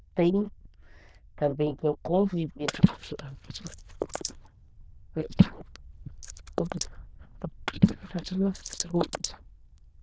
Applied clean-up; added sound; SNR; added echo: neural diffusion model UNIVERSE++.